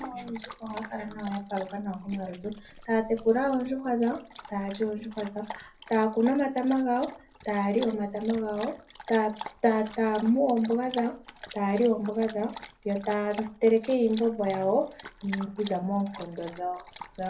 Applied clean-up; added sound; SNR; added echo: none; Dog; 17 dB; reverberation time 0.3 s.